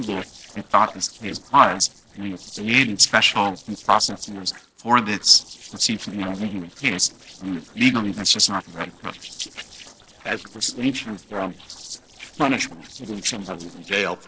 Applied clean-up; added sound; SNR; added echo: neural separator model SepFormer DNS4.